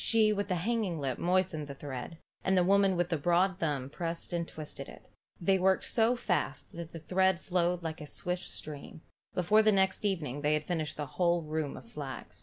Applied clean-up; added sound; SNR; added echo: none; none; none; none.